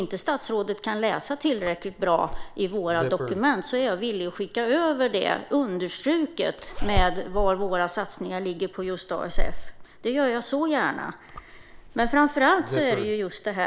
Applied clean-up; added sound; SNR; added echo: none; Zipper (clothing); 5 dB; none.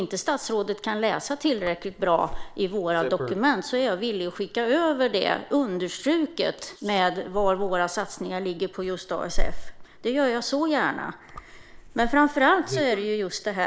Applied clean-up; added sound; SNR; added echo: neural mask model Resemble Enhance denoiser.